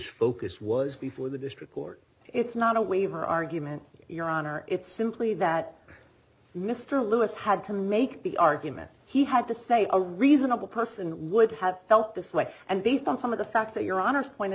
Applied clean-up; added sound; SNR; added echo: none; none; none; none.